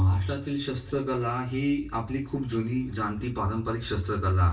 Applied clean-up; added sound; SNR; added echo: none; none; none; reverberation time 0.1 s.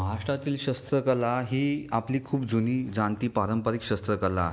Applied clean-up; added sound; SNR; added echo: none; none; none; none.